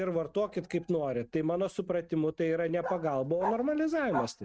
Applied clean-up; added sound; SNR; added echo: neural mask model RNNoise.